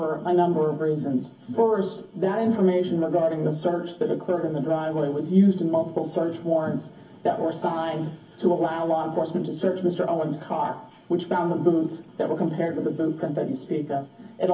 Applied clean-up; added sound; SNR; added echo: none; none; none; reverberation time 0.3 s.